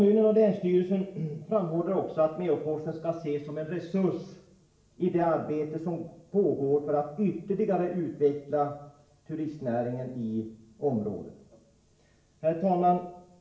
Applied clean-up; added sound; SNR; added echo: none; none; none; reverberation time 0.7 s.